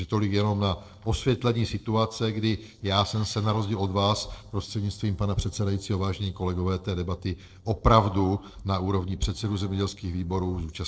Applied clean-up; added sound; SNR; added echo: neural separator model SepFormer DNS4.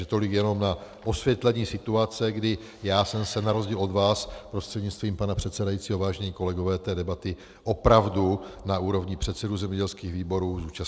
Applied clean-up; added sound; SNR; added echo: none; none; none; none.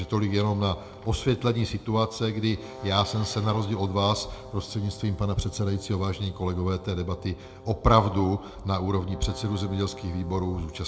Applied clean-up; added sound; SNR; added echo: none; Brass instrument; 19 dB; reverberation time 1.4 s.